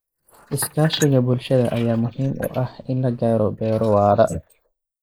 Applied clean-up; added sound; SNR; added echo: neural mask model Resemble Enhance denoiser.